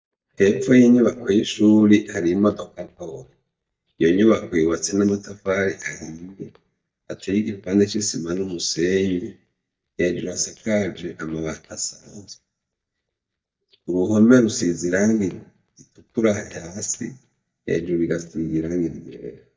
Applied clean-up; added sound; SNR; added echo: neural mask model DeepFilterNet 3.